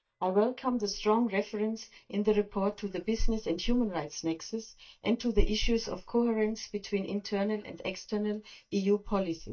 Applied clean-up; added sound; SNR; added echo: neural mask model DeepFilterNet 3.